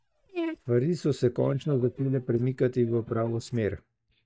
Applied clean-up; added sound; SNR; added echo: neural mask model DeepFilterNet 3.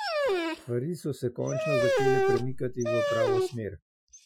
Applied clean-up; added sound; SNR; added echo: classical method Wiener filter.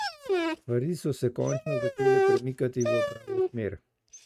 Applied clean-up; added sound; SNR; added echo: neural mask model RNNoise.